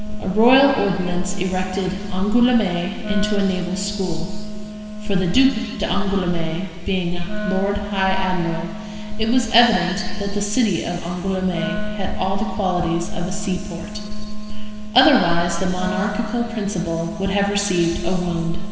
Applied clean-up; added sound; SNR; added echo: none; Wind instrument, woodwind instrument; 12 dB; reverberation time 2.2 s.